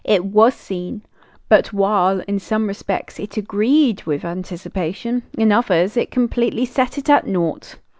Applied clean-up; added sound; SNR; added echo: none; none; none; none.